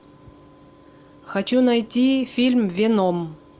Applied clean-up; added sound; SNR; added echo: none; none; none; none.